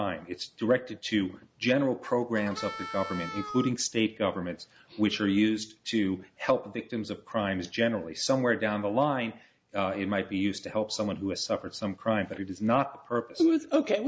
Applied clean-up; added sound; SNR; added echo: none; Harmonica; 10 dB; none.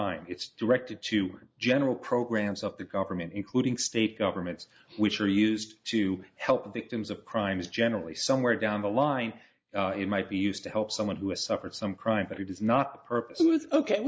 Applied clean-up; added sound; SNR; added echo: neural mask model Resemble Enhance denoiser.